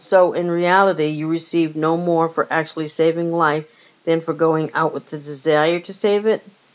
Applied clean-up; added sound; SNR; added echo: none; none; none; none.